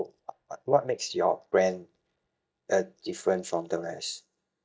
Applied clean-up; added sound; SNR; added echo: neural mask model DeepFilterNet 3.